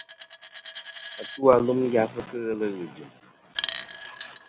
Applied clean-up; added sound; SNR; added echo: none; Coin (dropping); 8 dB; none.